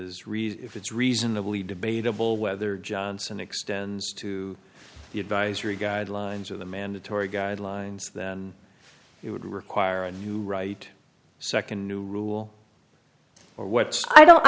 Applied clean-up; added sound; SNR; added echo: none; none; none; none.